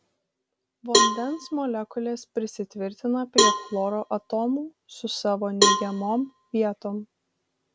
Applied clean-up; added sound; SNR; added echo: none; Cowbell; -2 dB; none.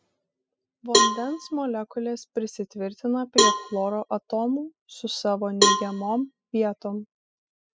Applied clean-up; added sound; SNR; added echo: classical method spectral subtraction.